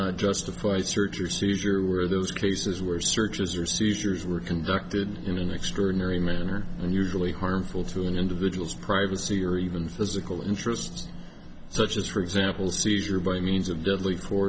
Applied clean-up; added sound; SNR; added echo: none; none; none; none.